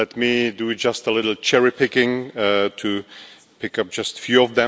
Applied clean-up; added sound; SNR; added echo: none; none; none; none.